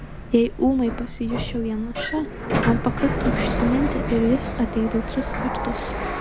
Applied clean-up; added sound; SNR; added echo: none; Sliding door; 2 dB; none.